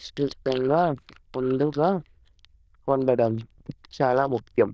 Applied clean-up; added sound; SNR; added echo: neural diffusion model UNIVERSE++.